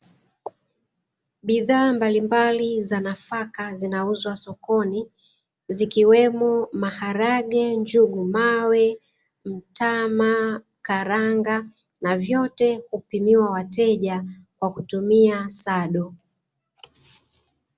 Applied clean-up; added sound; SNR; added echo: none; none; none; none.